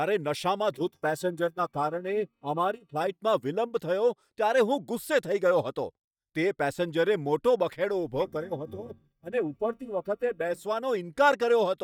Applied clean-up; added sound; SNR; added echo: neural mask model DeepFilterNet 3.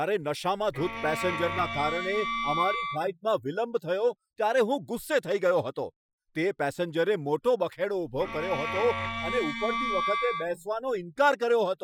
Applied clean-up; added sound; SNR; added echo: classical method Wiener filter.